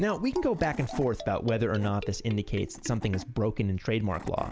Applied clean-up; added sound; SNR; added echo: none; Wood / Tools + Marimba, xylophone; 14 dB; none.